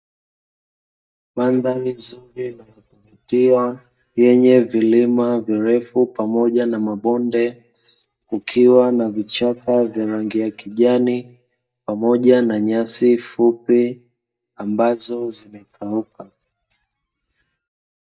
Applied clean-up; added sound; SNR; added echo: neural mask model DeepFilterNet 3.